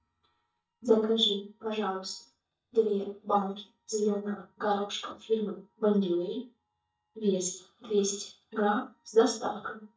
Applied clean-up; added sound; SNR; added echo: neural mask model DeepFilterNet 3.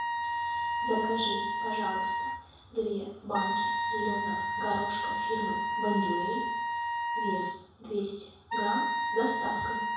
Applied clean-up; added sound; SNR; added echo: none; Wind instrument, woodwind instrument; -3 dB; reverberation time 0.7 s.